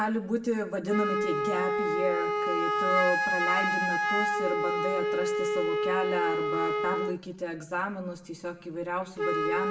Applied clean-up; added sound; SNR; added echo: none; Wind instrument, woodwind instrument; -3 dB; reverberation time 0.7 s.